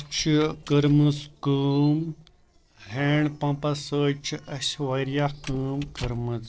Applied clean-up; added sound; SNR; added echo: neural separator model SepFormer DNS4.